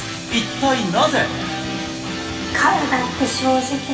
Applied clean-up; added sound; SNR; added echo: none; Bowed string instrument; 11 dB; reverberation time 2.2 s.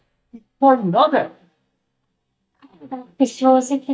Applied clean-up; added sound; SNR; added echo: neural mask model DeepFilterNet 3.